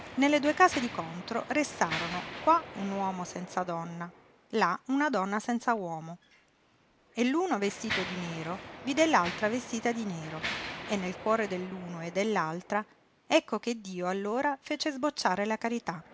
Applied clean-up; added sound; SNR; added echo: none; Mechanisms; 13 dB; none.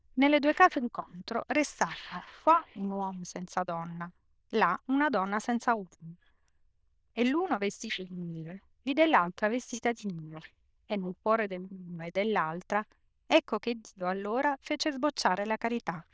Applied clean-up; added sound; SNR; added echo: neural diffusion model UNIVERSE++.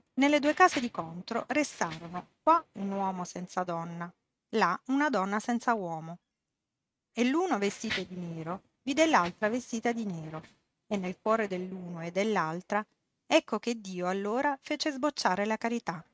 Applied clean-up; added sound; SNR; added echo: neural mask model RNNoise.